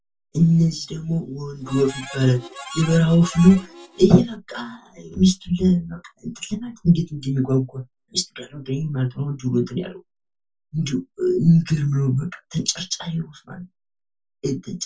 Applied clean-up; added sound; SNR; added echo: none; Harmonica; 15 dB; reverberation time 0.1 s.